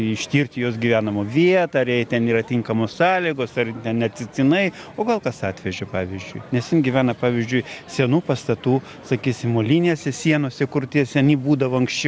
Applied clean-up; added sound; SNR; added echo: none; none; none; none.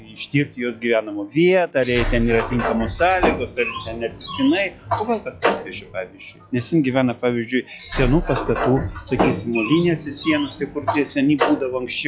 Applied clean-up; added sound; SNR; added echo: classical method log-MMSE.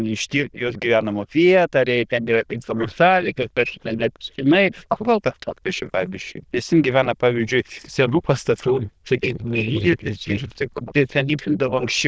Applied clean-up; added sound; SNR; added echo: neural diffusion model UNIVERSE++.